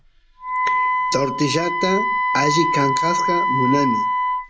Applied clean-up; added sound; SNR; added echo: none; Wind instrument, woodwind instrument; -3 dB; none.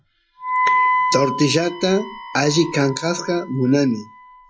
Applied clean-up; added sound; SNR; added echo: classical method log-MMSE.